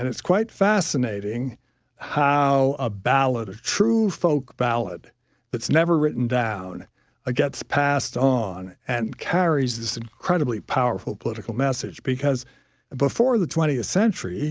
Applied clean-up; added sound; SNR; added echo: none; none; none; none.